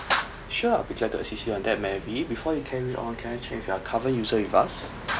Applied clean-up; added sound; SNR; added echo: none; Traffic noise, roadway noise; 7 dB; none.